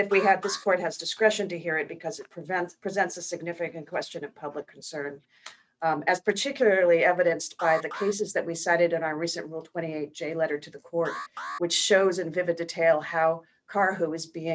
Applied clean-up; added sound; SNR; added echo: neural mask model RNNoise.